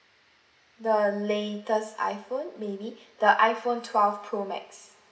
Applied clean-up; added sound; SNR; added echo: none; none; none; none.